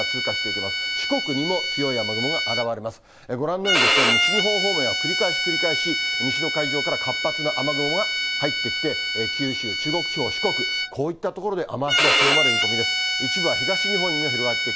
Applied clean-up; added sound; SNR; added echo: none; Bowed string instrument; -4 dB; none.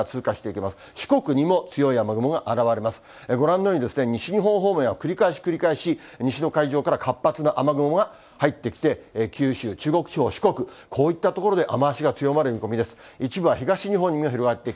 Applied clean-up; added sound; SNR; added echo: none; none; none; none.